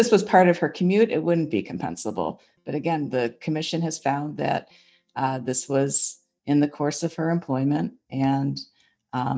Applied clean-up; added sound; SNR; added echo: neural mask model DeepFilterNet 3.